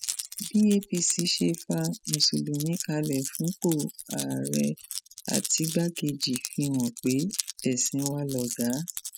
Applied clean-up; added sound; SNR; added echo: classical method spectral subtraction.